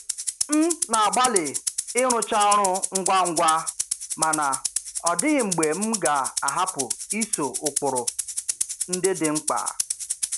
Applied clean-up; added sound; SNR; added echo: none; Rattle (instrument); 4 dB; none.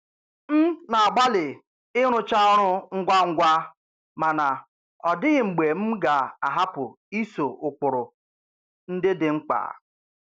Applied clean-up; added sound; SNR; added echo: none; none; none; none.